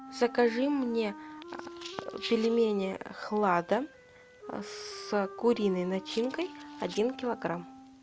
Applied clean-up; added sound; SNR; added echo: none; Wind instrument, woodwind instrument; 15 dB; none.